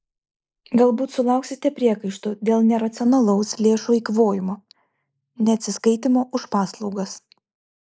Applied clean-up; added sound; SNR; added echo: neural mask model Resemble Enhance denoiser.